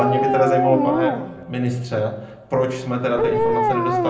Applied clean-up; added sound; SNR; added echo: none; Dog; 1 dB; reverberation time 0.6 s.